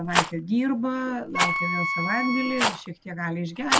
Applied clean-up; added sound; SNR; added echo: none; Rattle + Wind instrument, woodwind instrument; 0 dB; none.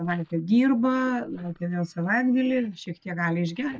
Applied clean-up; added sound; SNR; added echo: neural mask model DeepFilterNet 3.